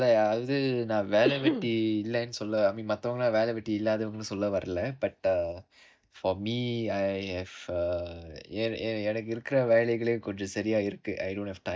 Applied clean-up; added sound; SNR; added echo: neural mask model DeepFilterNet 3.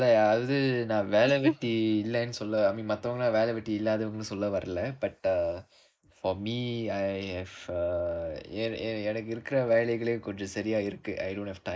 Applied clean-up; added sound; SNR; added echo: neural mask model Resemble Enhance denoiser.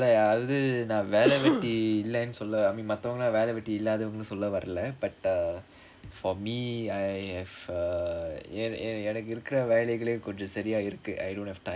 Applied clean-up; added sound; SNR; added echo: none; Cough; 1 dB; none.